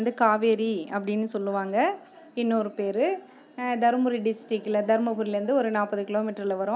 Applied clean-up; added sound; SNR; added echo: none; none; none; none.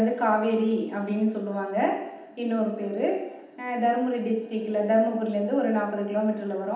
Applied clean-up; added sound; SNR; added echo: none; none; none; reverberation time 0.8 s.